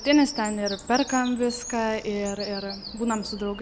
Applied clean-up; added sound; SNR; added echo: none; Bird vocalization, bird call, bird song; 12 dB; none.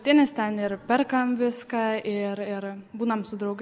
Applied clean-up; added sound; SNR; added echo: none; none; none; none.